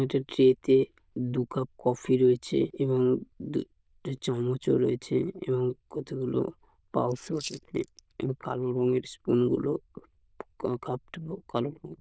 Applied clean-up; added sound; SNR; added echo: neural diffusion model UNIVERSE++.